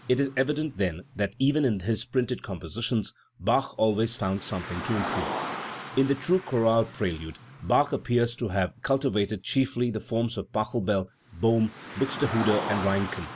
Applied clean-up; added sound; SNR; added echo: none; Car; 12 dB; none.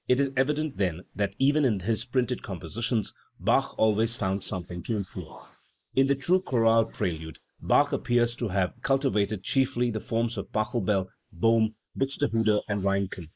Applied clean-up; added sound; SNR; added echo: neural mask model Resemble Enhance denoiser.